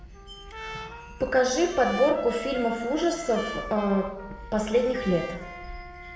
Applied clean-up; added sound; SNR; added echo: none; Trumpet; 13 dB; reverberation time 1.0 s.